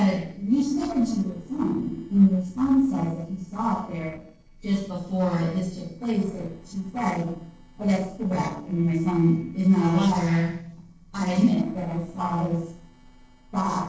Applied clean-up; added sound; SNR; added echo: neural separator model SepFormer DNS4.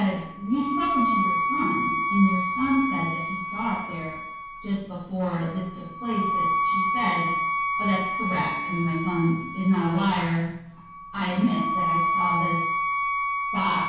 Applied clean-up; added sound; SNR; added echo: none; Wind instrument, woodwind instrument; 0 dB; reverberation time 0.6 s.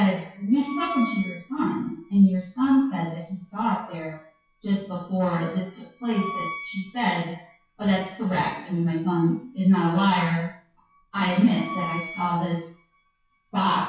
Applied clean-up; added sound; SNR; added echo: classical method WPE with log-MMSE.